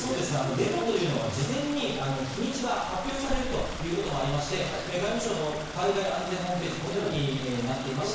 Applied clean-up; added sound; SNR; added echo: none; Stream; 8 dB; reverberation time 1.1 s.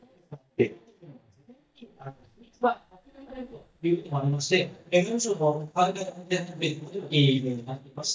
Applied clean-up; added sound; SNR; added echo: neural mask model DeepFilterNet 3.